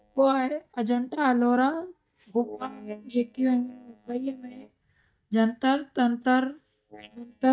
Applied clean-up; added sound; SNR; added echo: neural mask model DeepFilterNet 3.